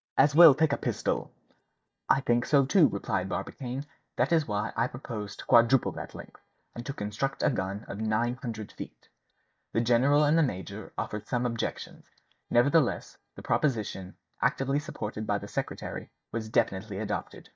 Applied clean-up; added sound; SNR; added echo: neural mask model DeepFilterNet 3.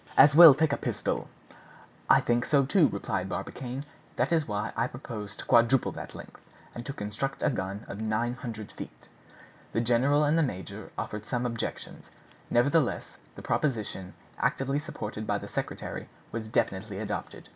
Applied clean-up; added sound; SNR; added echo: none; none; none; none.